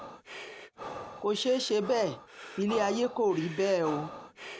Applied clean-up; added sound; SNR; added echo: none; Breathing; 12 dB; none.